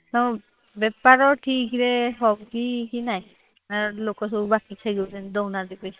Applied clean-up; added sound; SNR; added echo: neural separator model SepFormer WHAM!.